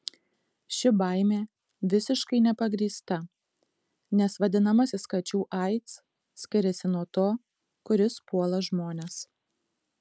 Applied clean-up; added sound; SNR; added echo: none; none; none; none.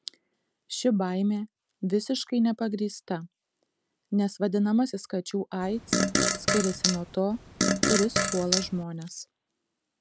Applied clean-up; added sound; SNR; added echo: none; Fart; -2 dB; none.